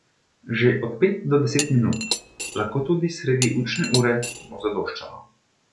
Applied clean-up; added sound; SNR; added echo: none; Cutlery, silverware / Dishes, pots, and pans; 8 dB; none.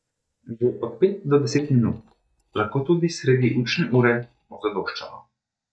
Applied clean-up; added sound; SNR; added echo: neural mask model DeepFilterNet 3.